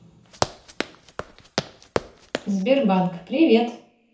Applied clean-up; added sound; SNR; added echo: none; Run; 7 dB; reverberation time 0.7 s.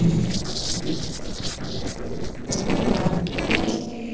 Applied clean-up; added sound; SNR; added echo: neural separator model SepFormer DNS4.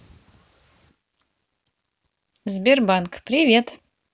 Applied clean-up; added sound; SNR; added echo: none; none; none; none.